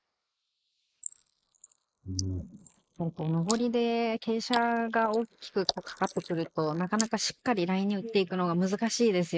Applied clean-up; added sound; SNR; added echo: neural mask model Resemble Enhance denoiser.